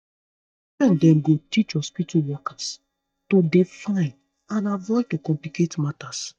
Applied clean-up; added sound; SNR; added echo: neural mask model DeepFilterNet 3.